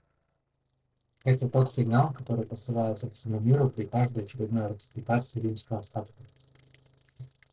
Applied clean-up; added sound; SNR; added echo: neural separator model SepFormer DNS4.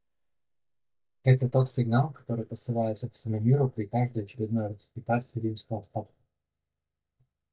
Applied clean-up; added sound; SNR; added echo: neural mask model DeepFilterNet 3.